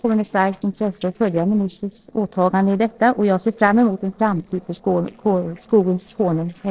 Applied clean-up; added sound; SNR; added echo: neural separator model SepFormer DNS4.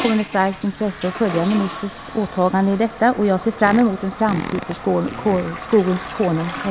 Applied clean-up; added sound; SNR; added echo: none; Toilet flush + Fart; 12 dB; none.